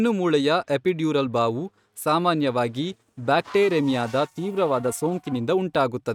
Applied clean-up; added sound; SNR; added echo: neural mask model RNNoise.